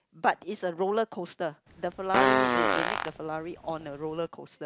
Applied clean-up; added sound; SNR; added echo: none; Fart; -3 dB; none.